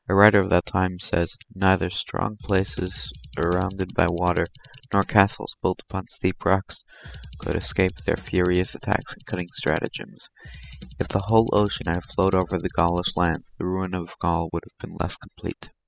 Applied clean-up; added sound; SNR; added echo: classical method spectral subtraction.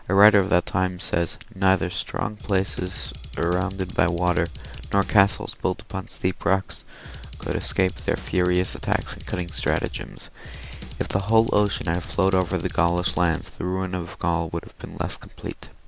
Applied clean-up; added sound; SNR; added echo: none; Drum kit; 13 dB; none.